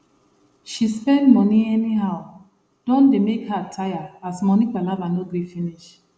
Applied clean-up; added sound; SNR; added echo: none; none; none; none.